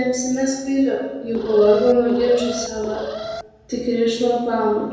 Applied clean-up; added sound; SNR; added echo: none; Alarm; 10 dB; reverberation time 1.2 s.